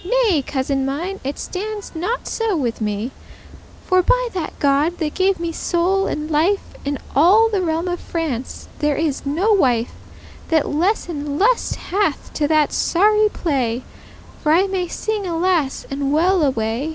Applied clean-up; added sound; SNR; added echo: none; Vehicle horn, car horn, honking; 20 dB; none.